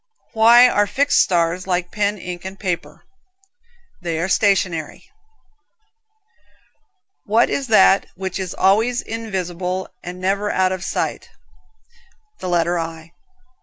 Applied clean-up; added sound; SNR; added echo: none; none; none; none.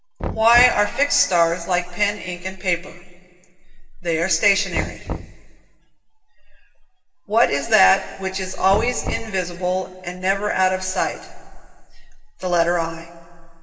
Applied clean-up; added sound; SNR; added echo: none; Knock; 12 dB; reverberation time 1.7 s.